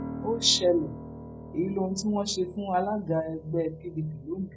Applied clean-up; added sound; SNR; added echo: none; Piano; 13 dB; none.